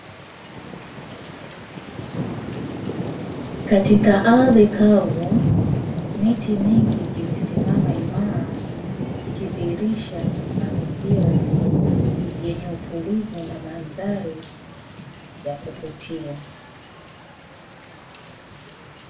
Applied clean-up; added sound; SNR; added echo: none; Thunder / Rain; 2 dB; reverberation time 0.2 s.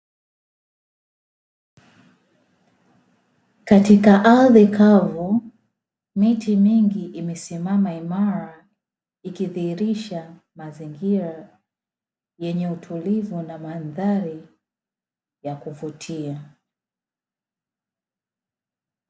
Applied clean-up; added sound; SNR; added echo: none; none; none; none.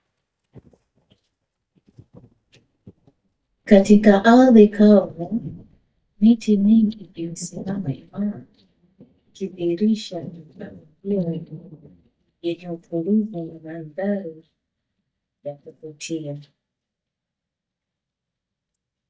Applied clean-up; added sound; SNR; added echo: neural mask model DeepFilterNet 3.